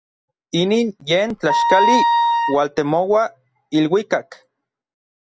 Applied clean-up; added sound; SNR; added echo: none; Wind instrument, woodwind instrument; -4 dB; none.